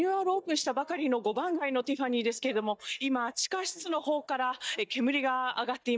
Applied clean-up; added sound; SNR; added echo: neural mask model DeepFilterNet 3.